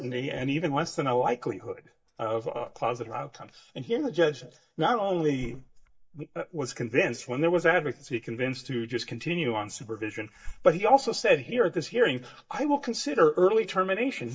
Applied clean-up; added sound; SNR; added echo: neural mask model DeepFilterNet 3.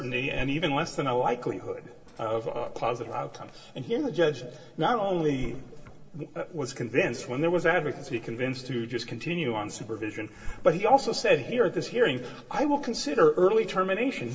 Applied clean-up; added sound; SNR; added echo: none; Drawer open or close; 17 dB; reverberation time 2.8 s.